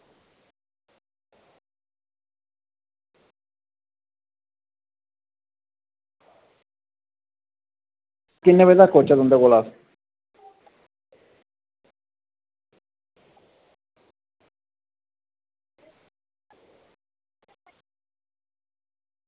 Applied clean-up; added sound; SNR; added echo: none; none; none; none.